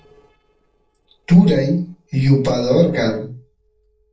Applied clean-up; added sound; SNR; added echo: neural separator model SepFormer DNS4.